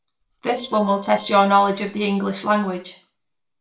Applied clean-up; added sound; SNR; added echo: neural separator model SepFormer DNS4.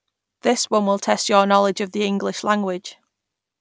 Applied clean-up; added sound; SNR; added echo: none; none; none; none.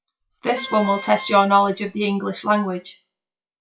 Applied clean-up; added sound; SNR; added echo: classical method WPE with log-MMSE.